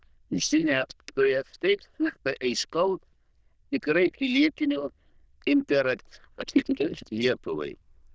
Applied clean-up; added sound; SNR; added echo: neural diffusion model UNIVERSE++.